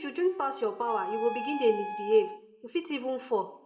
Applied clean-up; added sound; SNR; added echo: none; Wind instrument, woodwind instrument; 10 dB; reverberation time 0.8 s.